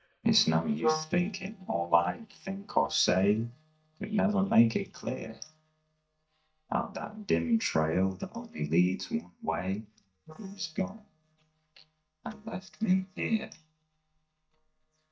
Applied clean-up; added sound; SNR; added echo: neural mask model DeepFilterNet 3.